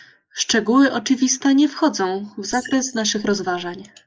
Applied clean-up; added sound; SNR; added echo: neural mask model Resemble Enhance denoiser.